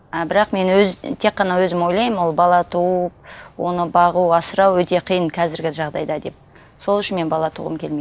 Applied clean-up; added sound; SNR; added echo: none; none; none; none.